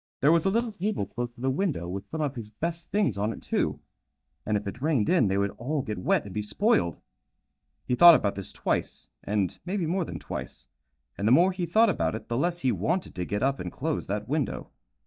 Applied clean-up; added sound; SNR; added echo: neural mask model DeepFilterNet 3.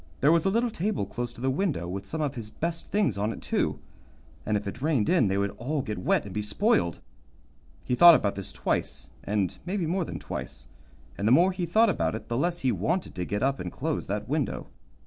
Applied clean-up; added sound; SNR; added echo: none; none; none; none.